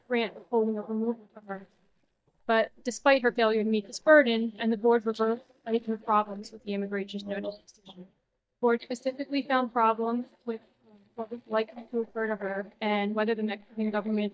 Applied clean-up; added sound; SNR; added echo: neural mask model DeepFilterNet 3.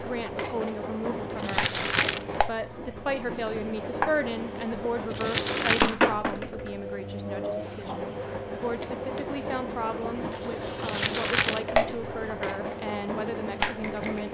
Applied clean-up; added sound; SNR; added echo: none; Crumpling, crinkling + Engine; -4 dB; none.